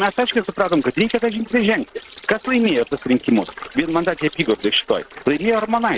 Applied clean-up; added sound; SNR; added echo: neural mask model RNNoise.